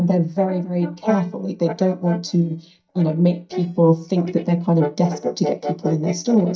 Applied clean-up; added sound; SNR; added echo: neural mask model DeepFilterNet 3.